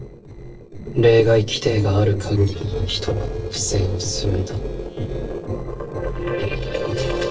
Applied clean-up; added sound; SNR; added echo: neural separator model SepFormer DNS4.